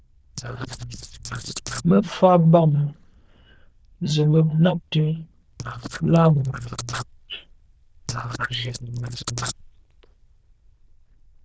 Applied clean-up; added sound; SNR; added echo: neural diffusion model UNIVERSE++.